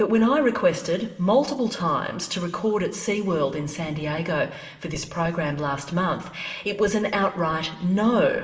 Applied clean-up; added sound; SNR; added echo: none; none; none; reverberation time 1.0 s.